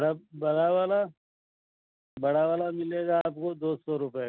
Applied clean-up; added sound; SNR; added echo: none; none; none; none.